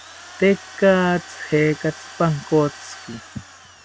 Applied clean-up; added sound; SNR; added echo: none; Drill; 18 dB; none.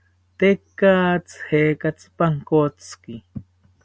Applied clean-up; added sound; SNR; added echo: none; none; none; none.